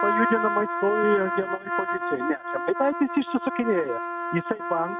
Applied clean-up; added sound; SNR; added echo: neural mask model RNNoise.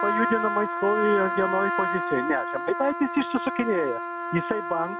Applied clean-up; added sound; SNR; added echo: none; Trumpet; 2 dB; none.